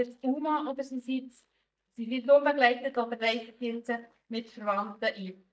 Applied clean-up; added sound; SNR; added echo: neural mask model DeepFilterNet 3.